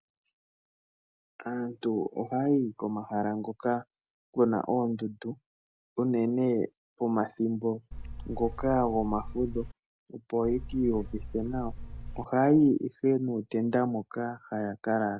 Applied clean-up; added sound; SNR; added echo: none; Buzz; 9 dB; none.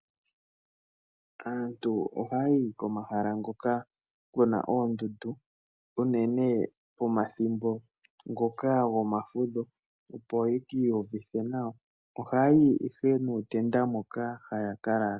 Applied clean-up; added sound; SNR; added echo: none; none; none; none.